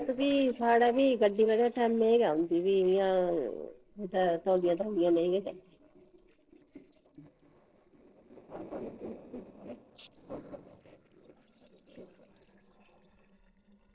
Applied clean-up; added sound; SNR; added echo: neural separator model SepFormer DNS4.